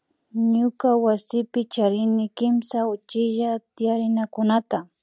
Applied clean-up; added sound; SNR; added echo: none; none; none; none.